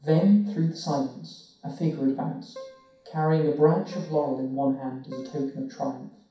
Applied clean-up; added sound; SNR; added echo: none; Keyboard (musical); 18 dB; reverberation time 0.6 s.